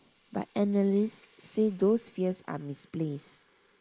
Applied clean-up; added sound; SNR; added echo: neural mask model Resemble Enhance denoiser.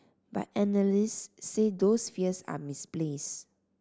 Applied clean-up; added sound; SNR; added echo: none; none; none; none.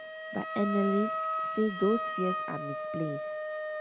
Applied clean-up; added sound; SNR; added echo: none; Wind instrument, woodwind instrument; 3 dB; none.